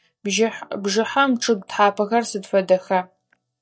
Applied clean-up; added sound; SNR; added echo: neural mask model DeepFilterNet 3.